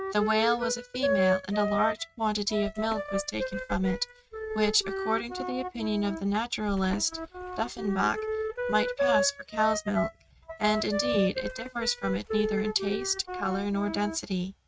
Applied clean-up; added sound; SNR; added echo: neural mask model RNNoise.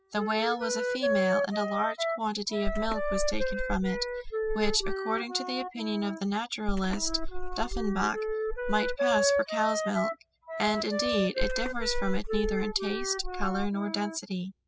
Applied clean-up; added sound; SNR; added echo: classical method spectral subtraction.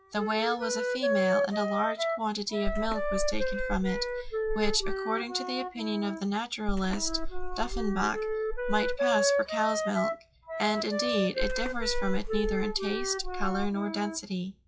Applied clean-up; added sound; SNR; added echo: classical method log-MMSE.